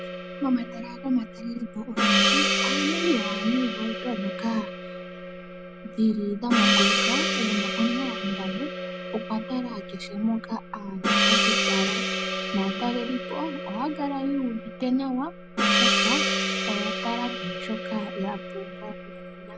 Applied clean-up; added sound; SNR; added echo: none; Gong; -2 dB; none.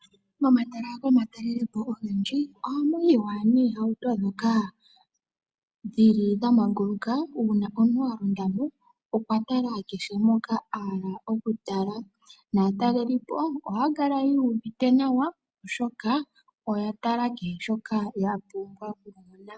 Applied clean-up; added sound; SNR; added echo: none; none; none; none.